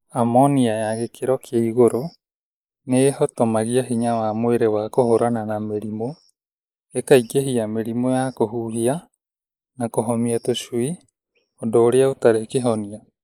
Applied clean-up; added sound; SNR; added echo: neural mask model Resemble Enhance denoiser.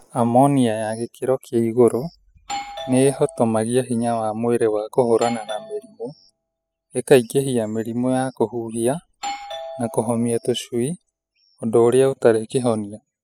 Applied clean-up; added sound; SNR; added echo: classical method spectral subtraction.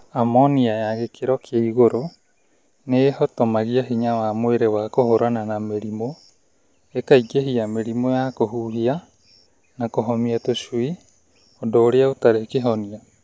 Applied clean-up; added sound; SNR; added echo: none; none; none; none.